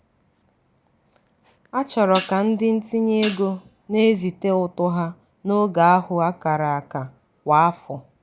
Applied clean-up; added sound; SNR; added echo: none; Hi-hat; 14 dB; none.